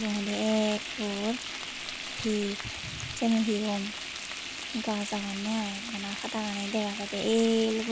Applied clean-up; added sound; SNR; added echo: none; Frying (food); 7 dB; none.